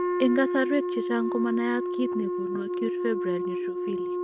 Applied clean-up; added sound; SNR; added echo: neural mask model RNNoise.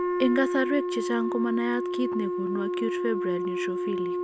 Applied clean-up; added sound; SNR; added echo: none; Wind instrument, woodwind instrument; 0 dB; none.